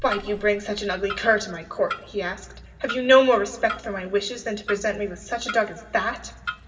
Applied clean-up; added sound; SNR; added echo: none; Clock; 13 dB; reverberation time 2.5 s.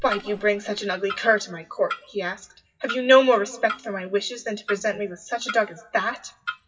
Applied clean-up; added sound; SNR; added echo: classical method WPE with log-MMSE.